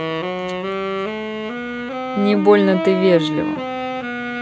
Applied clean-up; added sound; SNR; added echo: none; Wind instrument, woodwind instrument; 3 dB; none.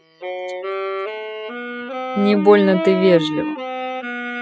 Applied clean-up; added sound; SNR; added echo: classical method spectral subtraction.